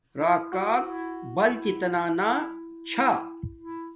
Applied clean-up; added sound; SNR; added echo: none; Wind instrument, woodwind instrument + Acoustic guitar; 9 dB; none.